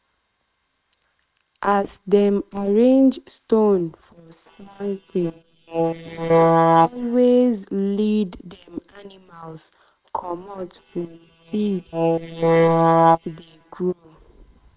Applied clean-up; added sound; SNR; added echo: neural separator model SepFormer WHAM!.